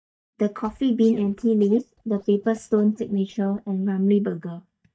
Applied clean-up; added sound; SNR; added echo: neural mask model DeepFilterNet 3.